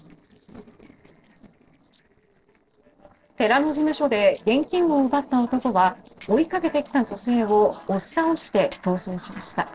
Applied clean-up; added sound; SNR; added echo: neural separator model SepFormer DNS4.